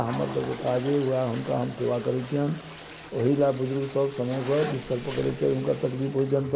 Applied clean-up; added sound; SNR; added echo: none; Zipper (clothing) + Toilet flush; 13 dB; none.